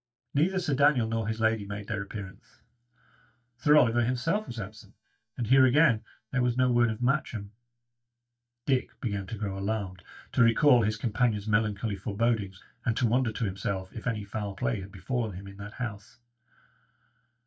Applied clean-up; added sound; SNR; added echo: neural mask model DeepFilterNet 3.